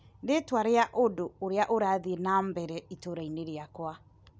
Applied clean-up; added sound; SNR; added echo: none; none; none; none.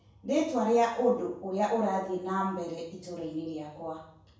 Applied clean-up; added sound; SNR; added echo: none; none; none; reverberation time 0.6 s.